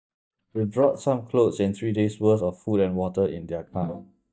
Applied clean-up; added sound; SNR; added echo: neural mask model DeepFilterNet 3.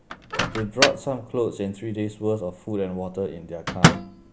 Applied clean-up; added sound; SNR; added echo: none; Microwave oven; -1 dB; none.